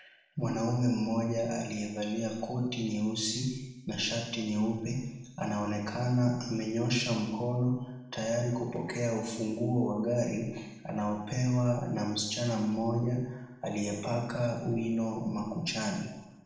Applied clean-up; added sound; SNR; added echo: none; none; none; reverberation time 0.9 s.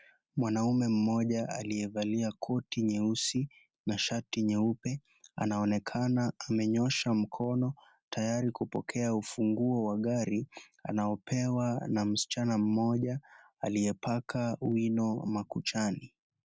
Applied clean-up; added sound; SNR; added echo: none; none; none; none.